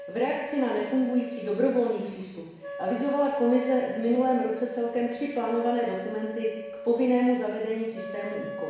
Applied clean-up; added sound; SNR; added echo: none; Wind instrument, woodwind instrument; 12 dB; reverberation time 1.1 s.